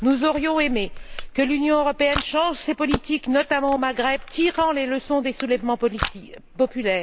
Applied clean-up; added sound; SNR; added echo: none; Camera; 12 dB; none.